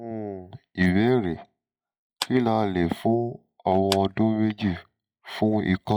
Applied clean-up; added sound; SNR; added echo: classical method log-MMSE.